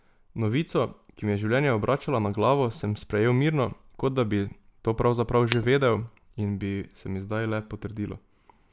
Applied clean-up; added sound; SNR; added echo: none; Shatter; 10 dB; none.